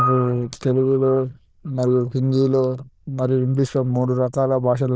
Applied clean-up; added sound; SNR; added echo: neural diffusion model UNIVERSE++.